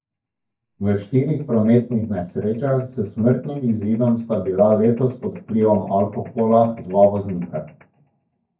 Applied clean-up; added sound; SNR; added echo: neural mask model DeepFilterNet 3.